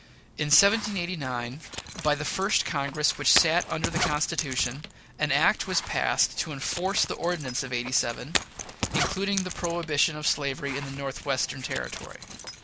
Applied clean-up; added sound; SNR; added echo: none; Zipper (clothing); 8 dB; none.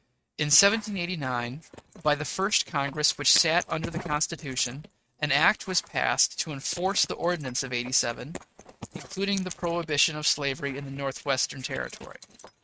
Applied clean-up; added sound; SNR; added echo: neural mask model RNNoise.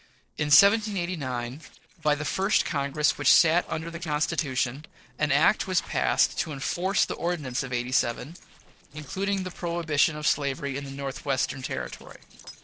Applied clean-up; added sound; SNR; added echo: neural separator model SepFormer DNS4.